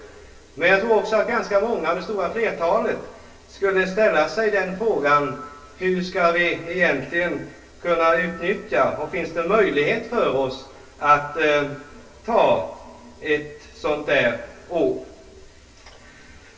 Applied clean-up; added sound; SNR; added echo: none; none; none; reverberation time 0.3 s.